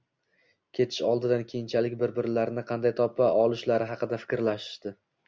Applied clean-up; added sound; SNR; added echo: none; none; none; none.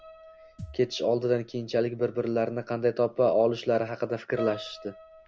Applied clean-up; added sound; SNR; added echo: none; Piano + Thump, thud; 18 dB; none.